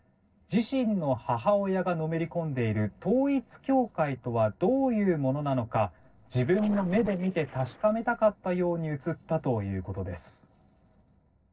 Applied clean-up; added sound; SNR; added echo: neural separator model SepFormer DNS4.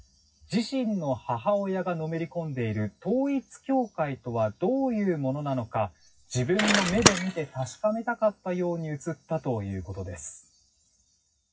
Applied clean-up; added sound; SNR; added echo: classical method WPE with log-MMSE.